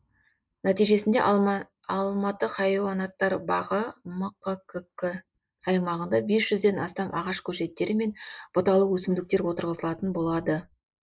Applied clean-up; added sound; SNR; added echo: neural mask model Resemble Enhance denoiser.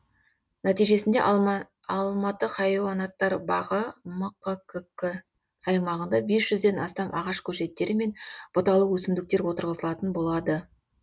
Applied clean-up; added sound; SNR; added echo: none; none; none; none.